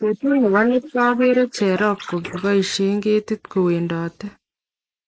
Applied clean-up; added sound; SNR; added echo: neural mask model Resemble Enhance denoiser.